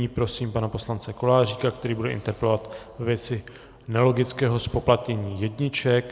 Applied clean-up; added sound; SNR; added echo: none; none; none; none.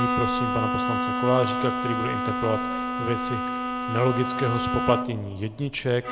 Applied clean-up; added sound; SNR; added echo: none; Bowed string instrument; 0 dB; none.